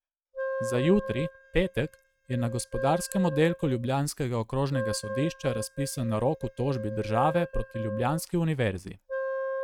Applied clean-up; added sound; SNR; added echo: neural mask model RNNoise.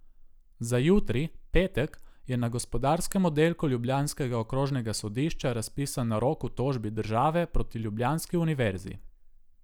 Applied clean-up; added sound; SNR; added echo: none; none; none; none.